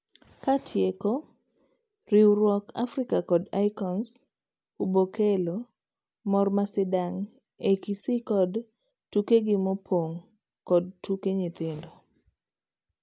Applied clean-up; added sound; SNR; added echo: none; none; none; none.